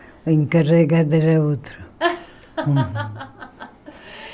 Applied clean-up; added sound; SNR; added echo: none; none; none; none.